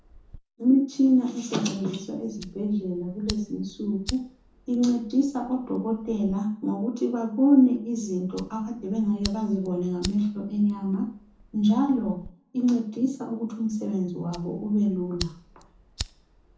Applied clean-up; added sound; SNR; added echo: none; Fire; 18 dB; reverberation time 0.6 s.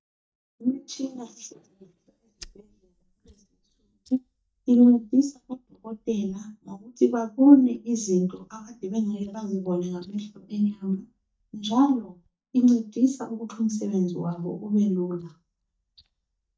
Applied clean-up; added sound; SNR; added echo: neural mask model DeepFilterNet 3.